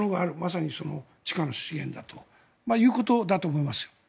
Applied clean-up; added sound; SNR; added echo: none; none; none; none.